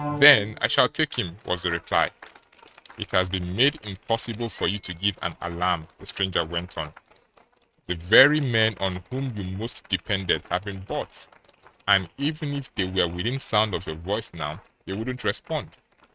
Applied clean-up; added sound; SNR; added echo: neural mask model RNNoise.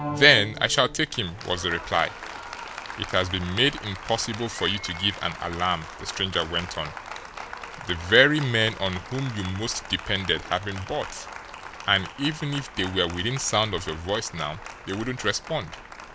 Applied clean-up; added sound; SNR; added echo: none; Applause; 12 dB; none.